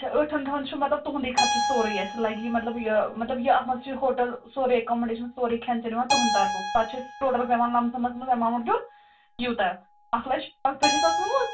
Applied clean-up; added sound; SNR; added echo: none; Keyboard (musical); 5 dB; reverberation time 0.2 s.